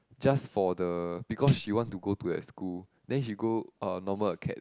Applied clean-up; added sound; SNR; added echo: none; Tambourine; -1 dB; none.